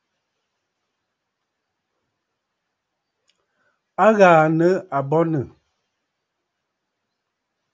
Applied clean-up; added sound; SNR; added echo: none; none; none; none.